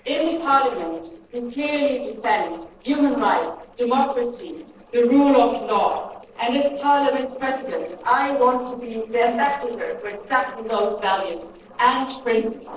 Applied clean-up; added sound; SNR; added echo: neural separator model SepFormer DNS4.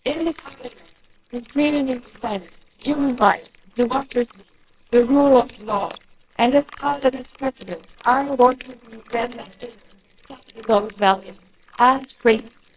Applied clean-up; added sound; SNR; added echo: neural separator model SepFormer WHAMR!.